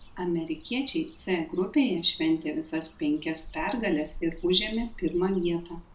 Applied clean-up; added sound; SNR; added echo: none; Cricket / Bird; 17 dB; reverberation time 0.2 s.